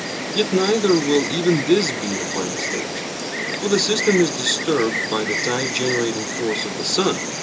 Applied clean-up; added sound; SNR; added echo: none; Insect; 4 dB; reverberation time 0.2 s.